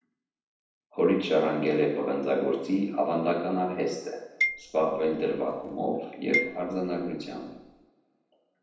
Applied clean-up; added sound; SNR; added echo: none; Marimba, xylophone; 6 dB; reverberation time 0.9 s.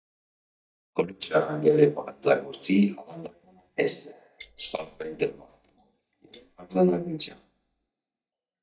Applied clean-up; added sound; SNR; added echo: neural mask model DeepFilterNet 3.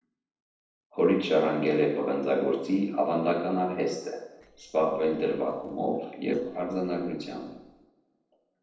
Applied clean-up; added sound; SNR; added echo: neural separator model SepFormer DNS4.